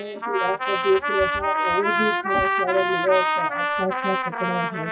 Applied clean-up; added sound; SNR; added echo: classical method WPE with log-MMSE.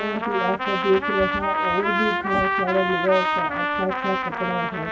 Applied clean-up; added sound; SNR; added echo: none; Trumpet; -1 dB; reverberation time 0.1 s.